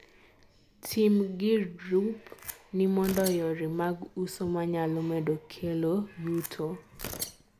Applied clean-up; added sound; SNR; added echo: none; Tearing; 16 dB; none.